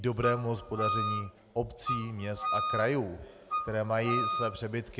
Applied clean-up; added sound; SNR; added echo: none; Wind instrument, woodwind instrument; 2 dB; none.